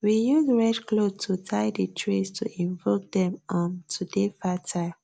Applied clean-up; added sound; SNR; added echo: none; none; none; none.